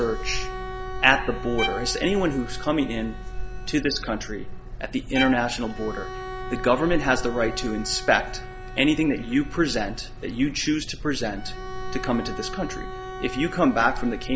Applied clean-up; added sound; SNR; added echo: none; Bowed string instrument + Bowed string instrument; 12 dB; none.